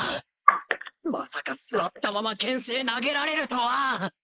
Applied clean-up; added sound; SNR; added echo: neural mask model Resemble Enhance denoiser.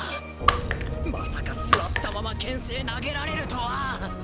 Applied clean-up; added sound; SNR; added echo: none; Shatter; 0 dB; none.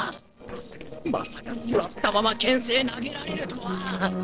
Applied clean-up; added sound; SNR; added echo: neural separator model SepFormer DNS4.